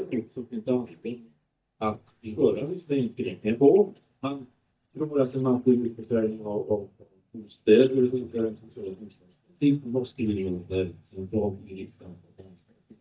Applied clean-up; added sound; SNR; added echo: neural mask model DeepFilterNet 3.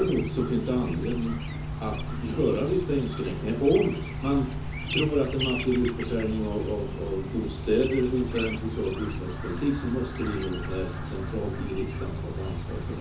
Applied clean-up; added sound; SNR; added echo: none; Chirp, tweet; 6 dB; reverberation time 0.6 s.